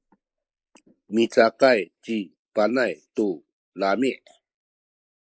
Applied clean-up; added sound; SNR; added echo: neural mask model Resemble Enhance denoiser.